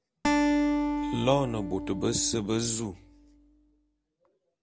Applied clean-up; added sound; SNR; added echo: none; Acoustic guitar; -1 dB; none.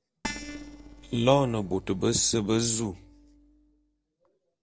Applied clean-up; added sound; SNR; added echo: neural separator model SepFormer DNS4.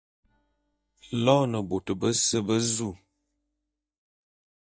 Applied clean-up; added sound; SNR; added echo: neural mask model DeepFilterNet 3.